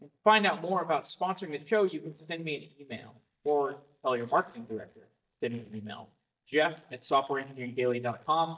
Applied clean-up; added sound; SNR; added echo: neural mask model DeepFilterNet 3.